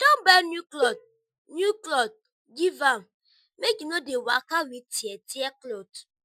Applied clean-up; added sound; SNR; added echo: classical method Wiener filter.